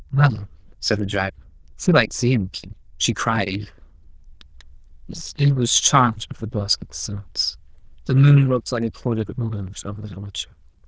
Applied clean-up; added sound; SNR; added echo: neural diffusion model UNIVERSE++.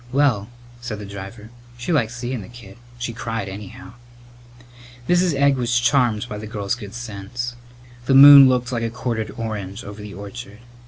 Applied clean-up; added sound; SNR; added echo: none; none; none; none.